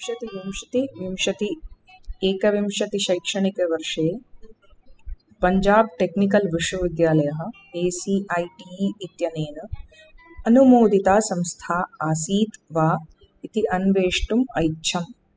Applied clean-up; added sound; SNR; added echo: classical method spectral subtraction.